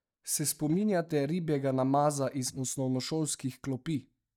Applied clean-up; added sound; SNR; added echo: neural mask model DeepFilterNet 3.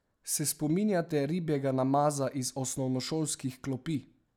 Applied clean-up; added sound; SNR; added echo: none; none; none; none.